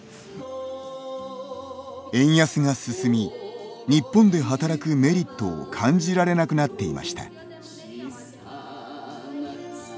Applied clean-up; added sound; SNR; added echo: none; none; none; none.